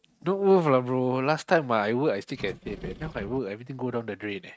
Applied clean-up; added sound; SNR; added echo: neural mask model RNNoise.